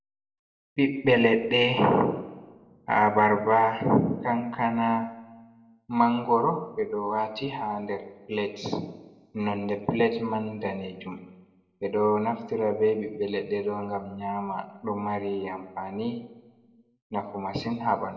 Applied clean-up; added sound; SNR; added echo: none; none; none; reverberation time 0.8 s.